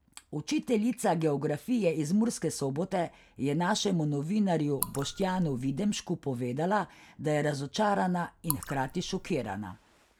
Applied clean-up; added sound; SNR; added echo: none; Raindrop / Drip; 12 dB; none.